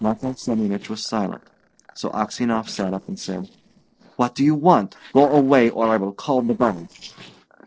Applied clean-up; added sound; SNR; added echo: neural separator model SepFormer DNS4.